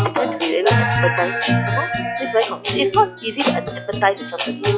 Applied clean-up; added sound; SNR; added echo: classical method log-MMSE.